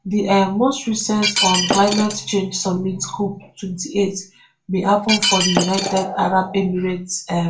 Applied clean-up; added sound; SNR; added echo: none; Shatter; 2 dB; reverberation time 0.2 s.